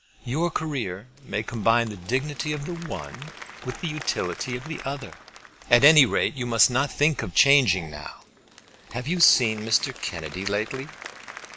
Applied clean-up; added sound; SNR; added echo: none; Applause / Crowd; 18 dB; none.